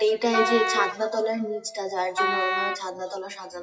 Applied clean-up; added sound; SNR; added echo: classical method WPE with log-MMSE.